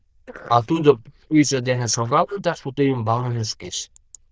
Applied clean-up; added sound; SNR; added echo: neural diffusion model UNIVERSE++.